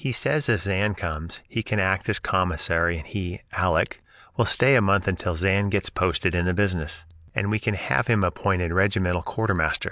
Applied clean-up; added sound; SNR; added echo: none; none; none; none.